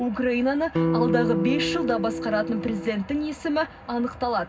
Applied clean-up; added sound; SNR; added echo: none; Electric guitar; 1 dB; reverberation time 0.4 s.